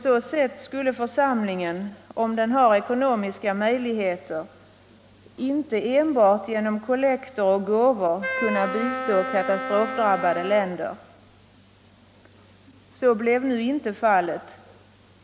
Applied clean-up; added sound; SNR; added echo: none; Wind instrument, woodwind instrument; 7 dB; none.